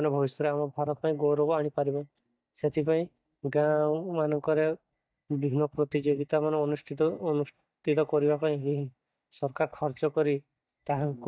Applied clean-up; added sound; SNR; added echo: neural mask model DeepFilterNet 3.